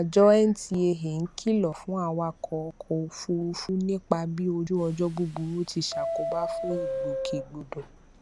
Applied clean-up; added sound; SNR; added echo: none; Subway, metro, underground; 10 dB; none.